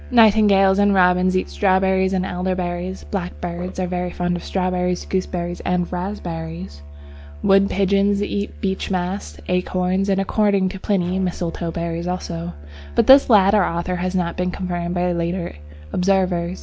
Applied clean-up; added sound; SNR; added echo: none; Musical instrument; 15 dB; none.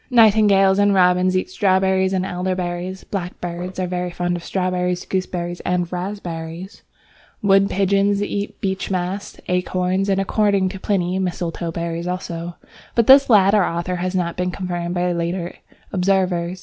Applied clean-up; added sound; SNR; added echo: none; none; none; none.